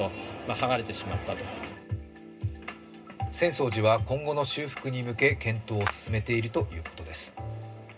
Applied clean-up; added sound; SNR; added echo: none; Clapping; 11 dB; reverberation time 0.2 s.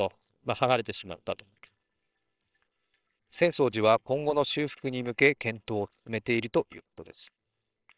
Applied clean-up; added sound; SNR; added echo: neural separator model SepFormer WHAMR!.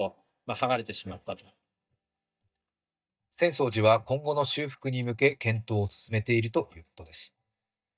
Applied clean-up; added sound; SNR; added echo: neural mask model DeepFilterNet 3.